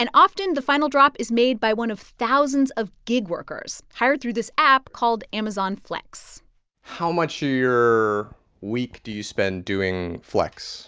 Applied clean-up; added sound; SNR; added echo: none; none; none; none.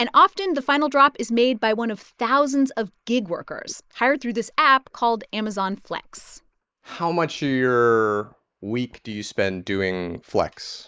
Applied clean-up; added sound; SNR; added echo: neural mask model Resemble Enhance denoiser.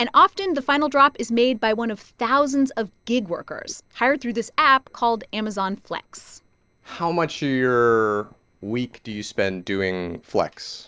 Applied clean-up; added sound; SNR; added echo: neural separator model SepFormer DNS4.